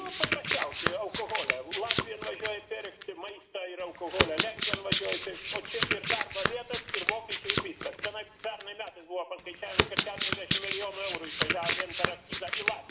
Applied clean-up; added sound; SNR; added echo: none; Domestic sounds, home sounds; -4 dB; reverberation time 1.0 s.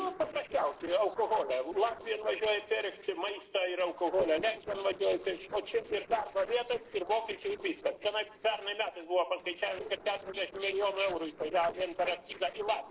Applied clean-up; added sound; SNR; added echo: neural separator model SepFormer DNS4.